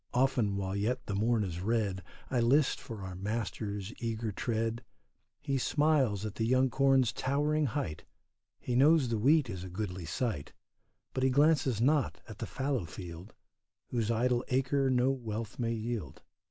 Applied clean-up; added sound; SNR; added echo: none; none; none; none.